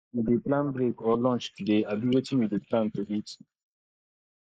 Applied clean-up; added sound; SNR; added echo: neural mask model Resemble Enhance denoiser.